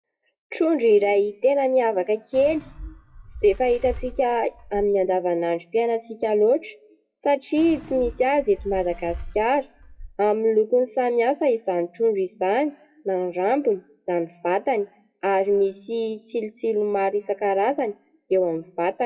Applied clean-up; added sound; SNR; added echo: classical method WPE with log-MMSE.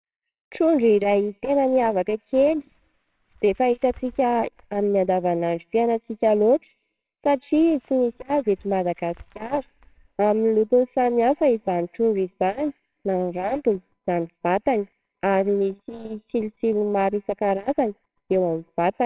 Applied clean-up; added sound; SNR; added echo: neural separator model SepFormer WHAMR!.